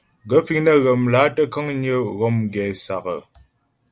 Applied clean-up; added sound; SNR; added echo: none; none; none; none.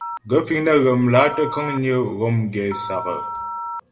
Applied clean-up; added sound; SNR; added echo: none; Telephone; 11 dB; reverberation time 0.8 s.